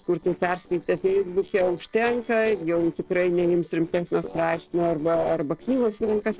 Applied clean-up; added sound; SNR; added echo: neural separator model SepFormer DNS4.